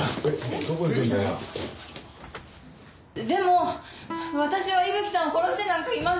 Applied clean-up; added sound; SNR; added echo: none; Guitar; 18 dB; none.